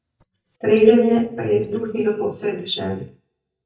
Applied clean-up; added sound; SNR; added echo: neural mask model DeepFilterNet 3.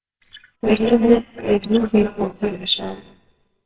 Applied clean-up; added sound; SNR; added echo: neural separator model SepFormer WHAMR!.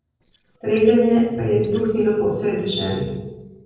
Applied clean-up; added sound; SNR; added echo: neural separator model SepFormer DNS4.